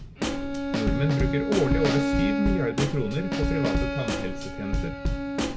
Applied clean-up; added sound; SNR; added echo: none; Snare drum / Drum kit + Bowed string instrument; -2 dB; none.